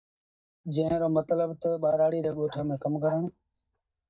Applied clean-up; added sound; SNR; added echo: neural mask model DeepFilterNet 3.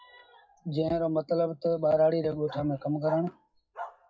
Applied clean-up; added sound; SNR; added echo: classical method WPE with log-MMSE.